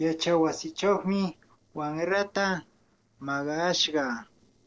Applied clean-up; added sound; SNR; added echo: neural separator model SepFormer DNS4.